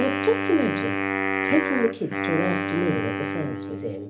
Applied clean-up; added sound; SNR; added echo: none; Wind instrument, woodwind instrument; 0 dB; reverberation time 0.3 s.